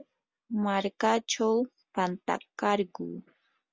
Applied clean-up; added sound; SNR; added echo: none; none; none; none.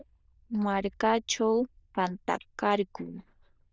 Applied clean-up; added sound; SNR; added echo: neural diffusion model UNIVERSE++.